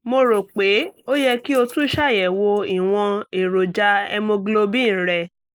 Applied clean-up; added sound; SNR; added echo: neural mask model Resemble Enhance denoiser.